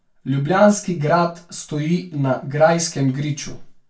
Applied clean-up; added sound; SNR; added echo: none; none; none; reverberation time 0.2 s.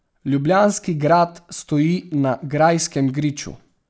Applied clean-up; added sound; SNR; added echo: none; none; none; none.